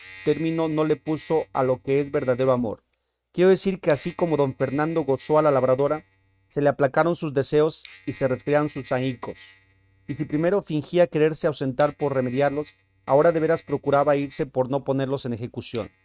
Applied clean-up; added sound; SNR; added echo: neural mask model RNNoise.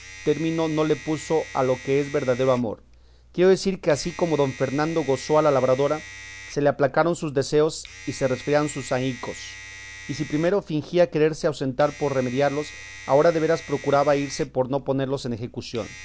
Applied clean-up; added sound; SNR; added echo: none; Domestic sounds, home sounds; 18 dB; none.